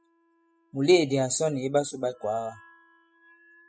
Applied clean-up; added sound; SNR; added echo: classical method spectral subtraction.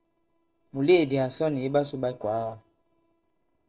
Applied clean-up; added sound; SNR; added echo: neural separator model SepFormer DNS4.